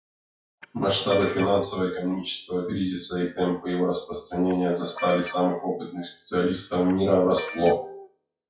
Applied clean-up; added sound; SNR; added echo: classical method WPE with log-MMSE.